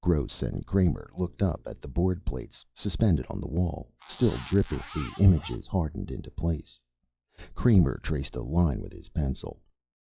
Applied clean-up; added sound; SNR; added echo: classical method log-MMSE.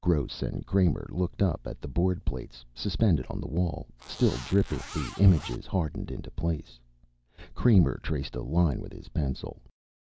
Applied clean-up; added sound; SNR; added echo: none; Zipper (clothing); 16 dB; none.